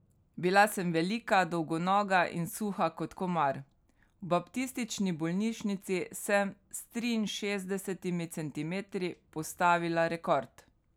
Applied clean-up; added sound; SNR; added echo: none; none; none; none.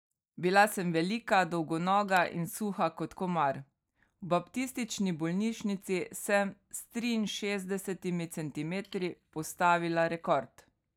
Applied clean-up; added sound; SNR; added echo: neural mask model DeepFilterNet 3.